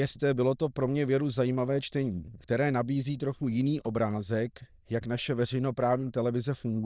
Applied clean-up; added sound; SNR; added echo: neural diffusion model UNIVERSE++.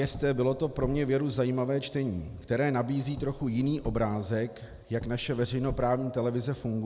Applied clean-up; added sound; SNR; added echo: none; Car; 11 dB; none.